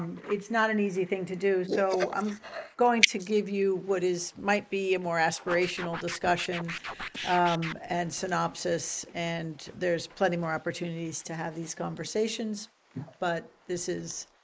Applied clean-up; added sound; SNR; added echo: neural mask model Resemble Enhance denoiser.